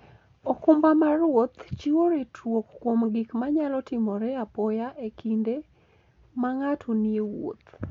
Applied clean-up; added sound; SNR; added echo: none; none; none; none.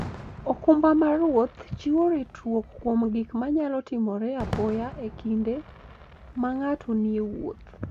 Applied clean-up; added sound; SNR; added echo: none; Fireworks; 15 dB; none.